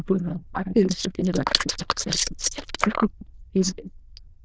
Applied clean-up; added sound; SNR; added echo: neural diffusion model UNIVERSE++.